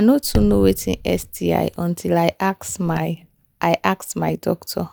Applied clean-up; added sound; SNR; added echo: neural mask model DeepFilterNet 3.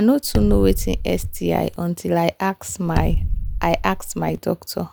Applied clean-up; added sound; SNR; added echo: none; Bass drum; 2 dB; none.